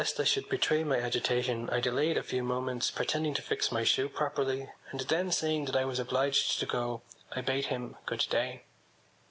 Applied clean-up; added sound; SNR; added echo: none; none; none; none.